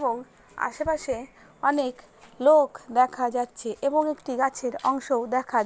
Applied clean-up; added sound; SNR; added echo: none; none; none; none.